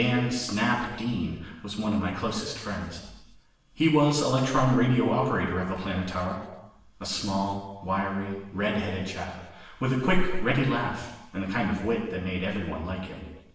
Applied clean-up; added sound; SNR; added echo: none; none; none; reverberation time 1.0 s.